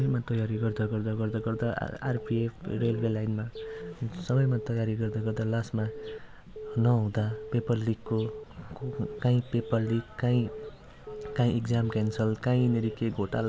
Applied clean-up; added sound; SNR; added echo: none; Alarm / Keyboard (musical); 14 dB; none.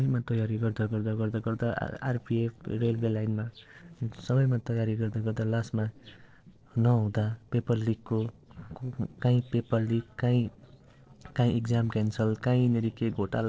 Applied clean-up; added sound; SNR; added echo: neural separator model SepFormer DNS4.